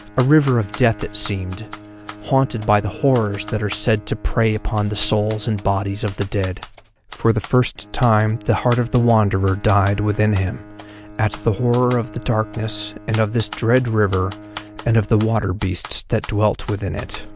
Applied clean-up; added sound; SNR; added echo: none; Bowed string instrument + Typewriter; 16 dB; none.